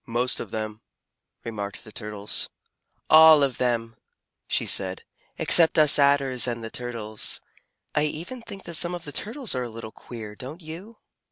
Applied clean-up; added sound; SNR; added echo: none; none; none; none.